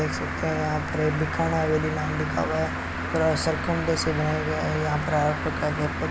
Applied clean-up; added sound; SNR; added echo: none; none; none; none.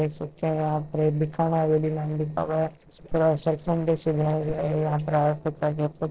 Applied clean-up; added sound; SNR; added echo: neural separator model SepFormer DNS4.